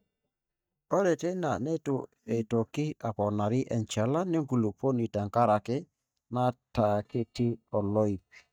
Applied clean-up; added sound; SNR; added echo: neural mask model DeepFilterNet 3.